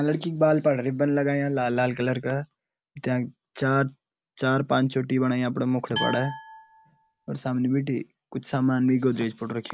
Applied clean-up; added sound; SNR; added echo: none; Glass; 10 dB; none.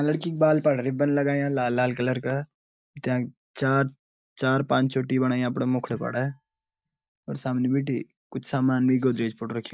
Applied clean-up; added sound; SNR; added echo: neural mask model DeepFilterNet 3.